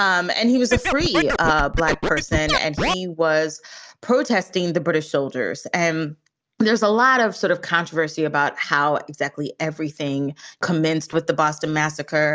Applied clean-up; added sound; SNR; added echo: none; Scratching (performance technique); 2 dB; none.